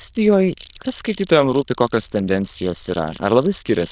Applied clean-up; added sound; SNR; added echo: neural diffusion model UNIVERSE++.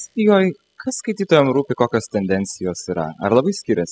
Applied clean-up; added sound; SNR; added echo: classical method spectral subtraction.